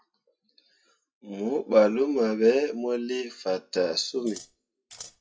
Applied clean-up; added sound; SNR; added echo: classical method WPE with log-MMSE.